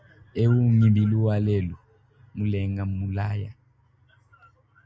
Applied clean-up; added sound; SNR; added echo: none; none; none; none.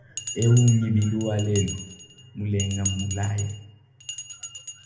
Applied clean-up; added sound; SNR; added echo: none; Bell; 12 dB; reverberation time 0.8 s.